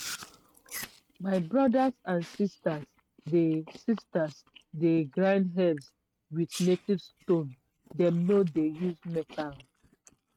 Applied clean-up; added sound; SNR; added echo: neural mask model RNNoise.